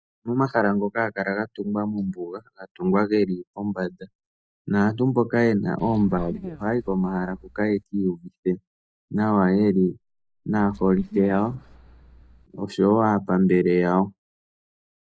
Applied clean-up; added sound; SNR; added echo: neural mask model DeepFilterNet 3.